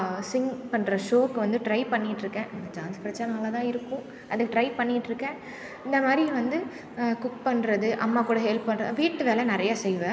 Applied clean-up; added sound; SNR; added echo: none; none; none; none.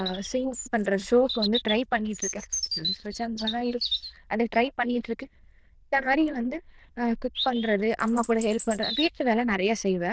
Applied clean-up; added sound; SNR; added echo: neural diffusion model UNIVERSE++.